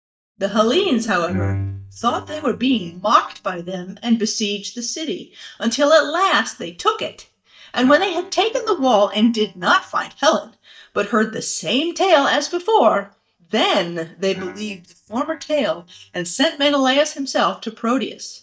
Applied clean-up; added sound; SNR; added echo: neural mask model DeepFilterNet 3.